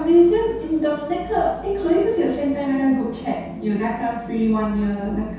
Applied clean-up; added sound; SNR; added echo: none; none; none; reverberation time 0.7 s.